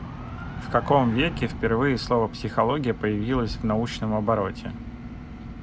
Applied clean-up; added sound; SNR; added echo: none; none; none; none.